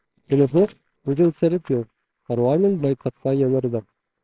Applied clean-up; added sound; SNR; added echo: neural separator model SepFormer WHAMR!.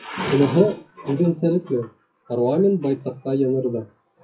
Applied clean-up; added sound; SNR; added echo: classical method WPE with log-MMSE.